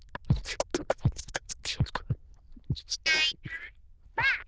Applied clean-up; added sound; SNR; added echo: neural diffusion model UNIVERSE++.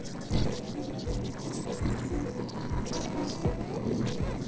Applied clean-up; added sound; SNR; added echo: neural separator model SepFormer DNS4.